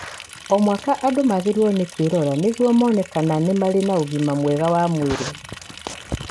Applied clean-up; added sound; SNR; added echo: none; Liquid; 19 dB; none.